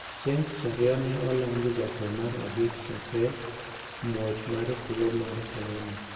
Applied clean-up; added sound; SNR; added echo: none; Stream; 11 dB; reverberation time 1.8 s.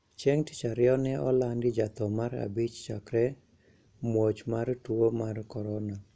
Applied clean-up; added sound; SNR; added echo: none; none; none; none.